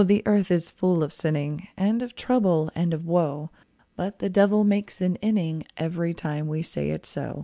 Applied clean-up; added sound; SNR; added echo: none; none; none; none.